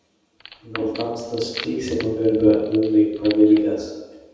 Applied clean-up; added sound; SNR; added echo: none; Wood; 18 dB; reverberation time 1.1 s.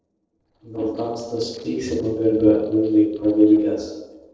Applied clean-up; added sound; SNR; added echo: neural separator model SepFormer DNS4.